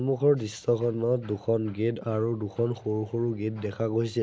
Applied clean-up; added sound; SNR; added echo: none; none; none; none.